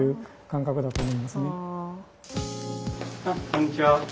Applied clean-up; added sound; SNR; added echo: none; Explosion; 15 dB; none.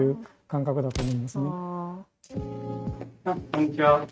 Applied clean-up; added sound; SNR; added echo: neural mask model RNNoise.